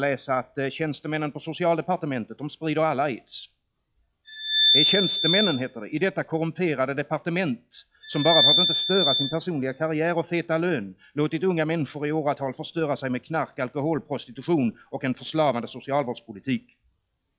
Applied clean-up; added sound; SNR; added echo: classical method log-MMSE.